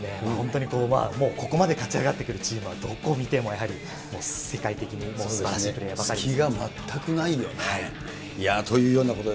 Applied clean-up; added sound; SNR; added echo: none; none; none; none.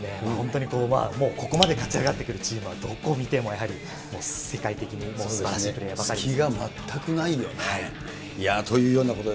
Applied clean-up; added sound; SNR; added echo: none; Raindrop; 4 dB; none.